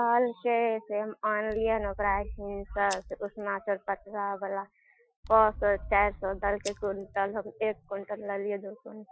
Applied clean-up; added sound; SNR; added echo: classical method Wiener filter.